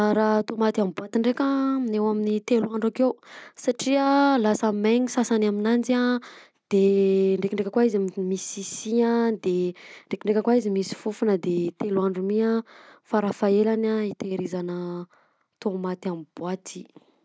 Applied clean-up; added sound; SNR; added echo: none; none; none; none.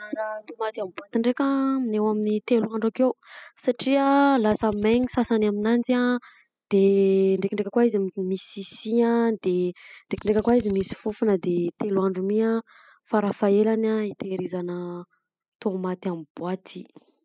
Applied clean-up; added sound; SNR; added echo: classical method spectral subtraction.